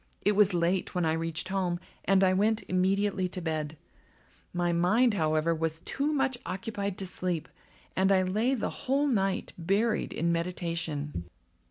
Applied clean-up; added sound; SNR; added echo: none; none; none; none.